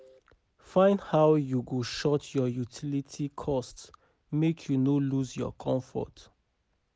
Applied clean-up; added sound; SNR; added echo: none; none; none; none.